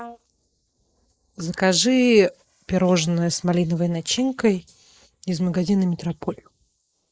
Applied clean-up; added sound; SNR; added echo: neural mask model Resemble Enhance denoiser.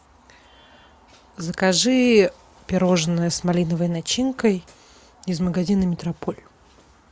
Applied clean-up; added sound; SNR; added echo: none; none; none; none.